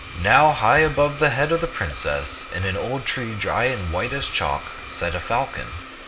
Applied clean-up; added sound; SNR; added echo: none; Domestic sounds, home sounds; 13 dB; none.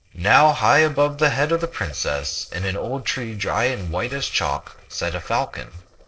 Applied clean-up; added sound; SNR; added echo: neural separator model SepFormer DNS4.